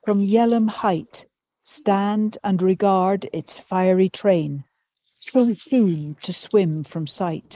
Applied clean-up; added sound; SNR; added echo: neural mask model Resemble Enhance denoiser.